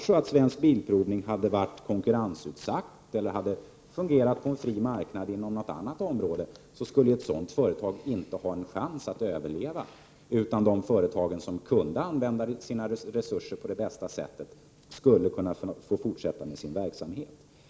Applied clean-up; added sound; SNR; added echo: none; none; none; none.